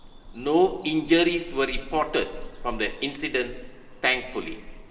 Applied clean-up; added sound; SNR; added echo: none; Bird vocalization, bird call, bird song; 12 dB; reverberation time 1.6 s.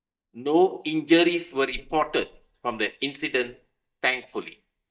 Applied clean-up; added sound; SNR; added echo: neural mask model DeepFilterNet 3.